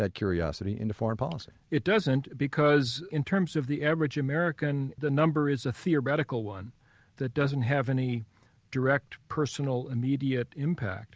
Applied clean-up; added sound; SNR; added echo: none; none; none; none.